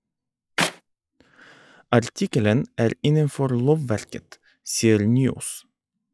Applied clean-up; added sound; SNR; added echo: classical method log-MMSE.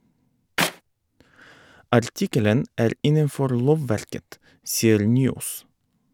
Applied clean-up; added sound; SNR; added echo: none; Clapping; 6 dB; none.